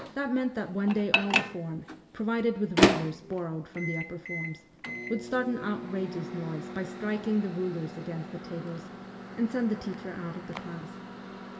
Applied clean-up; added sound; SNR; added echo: none; Microwave oven; 2 dB; reverberation time 1.4 s.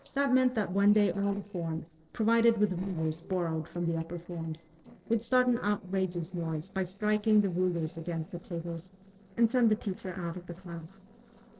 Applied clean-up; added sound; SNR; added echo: neural separator model SepFormer DNS4.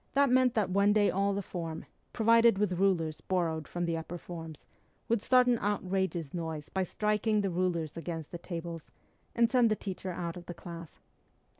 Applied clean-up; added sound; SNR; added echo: none; none; none; none.